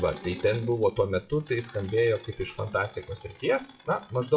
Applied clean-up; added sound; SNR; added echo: classical method WPE with log-MMSE.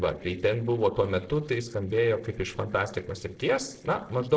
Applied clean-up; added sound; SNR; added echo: neural separator model SepFormer DNS4.